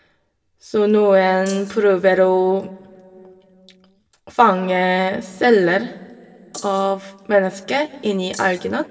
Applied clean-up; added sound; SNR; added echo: none; Rattle (instrument); 19 dB; reverberation time 1.2 s.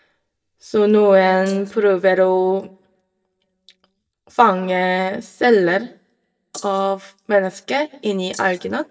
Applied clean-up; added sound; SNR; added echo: neural mask model DeepFilterNet 3.